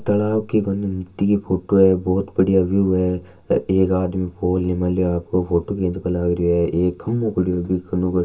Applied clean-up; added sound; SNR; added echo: none; none; none; reverberation time 0.2 s.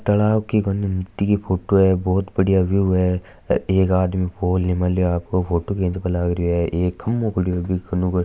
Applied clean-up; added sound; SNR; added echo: none; none; none; none.